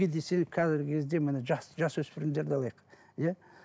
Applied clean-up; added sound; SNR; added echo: none; none; none; none.